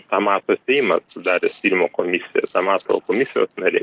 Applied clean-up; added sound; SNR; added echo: neural separator model SepFormer DNS4.